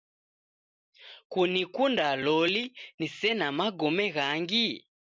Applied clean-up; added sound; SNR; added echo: none; none; none; none.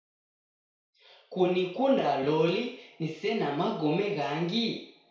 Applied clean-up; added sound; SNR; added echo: none; none; none; reverberation time 0.6 s.